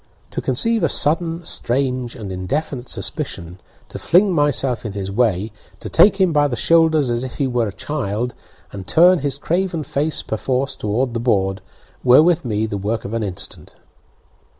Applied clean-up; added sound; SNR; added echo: none; none; none; none.